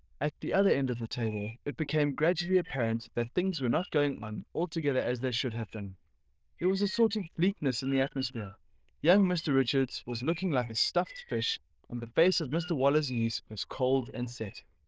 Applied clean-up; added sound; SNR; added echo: neural diffusion model UNIVERSE++.